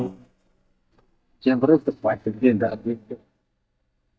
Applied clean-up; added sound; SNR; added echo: neural mask model DeepFilterNet 3.